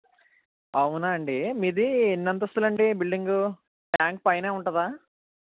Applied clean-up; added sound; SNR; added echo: none; none; none; none.